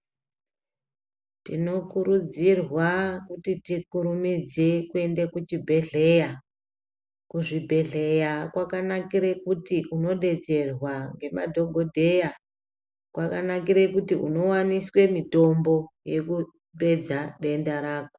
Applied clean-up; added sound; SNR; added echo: none; none; none; none.